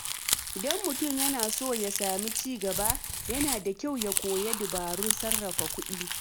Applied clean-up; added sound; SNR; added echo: none; Crumpling, crinkling; -1 dB; none.